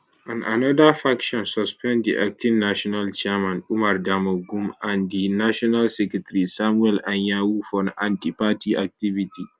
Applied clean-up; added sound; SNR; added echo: none; none; none; none.